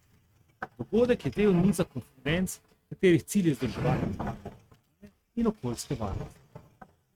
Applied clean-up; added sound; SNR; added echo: neural mask model RNNoise.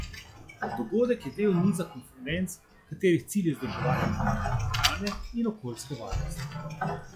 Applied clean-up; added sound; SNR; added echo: classical method log-MMSE.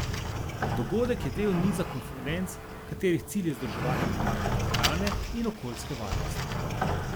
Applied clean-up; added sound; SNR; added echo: none; Sliding door; -1 dB; none.